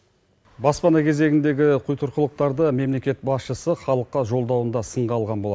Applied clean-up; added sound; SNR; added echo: none; none; none; none.